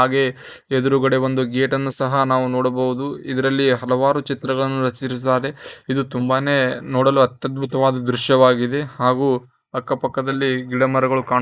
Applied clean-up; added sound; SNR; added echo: neural mask model Resemble Enhance denoiser.